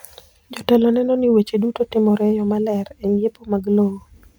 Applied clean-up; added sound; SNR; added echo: none; none; none; none.